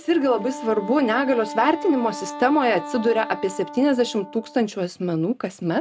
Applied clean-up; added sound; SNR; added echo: none; Wind instrument, woodwind instrument; 13 dB; none.